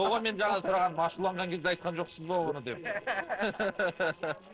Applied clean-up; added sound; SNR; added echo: neural separator model SepFormer DNS4.